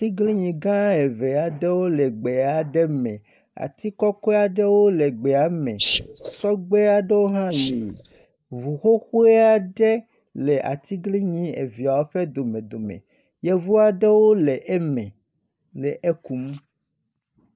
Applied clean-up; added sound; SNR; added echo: neural mask model Resemble Enhance denoiser.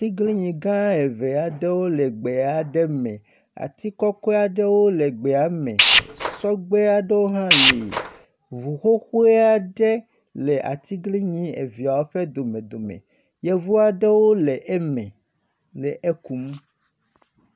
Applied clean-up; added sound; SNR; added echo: none; Tools; -3 dB; none.